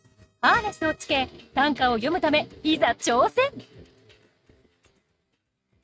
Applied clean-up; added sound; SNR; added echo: neural mask model RNNoise.